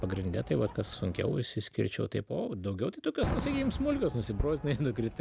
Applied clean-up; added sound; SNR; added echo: none; Fireworks; 9 dB; none.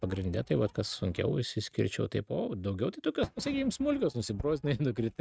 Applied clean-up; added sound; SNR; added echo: neural mask model RNNoise.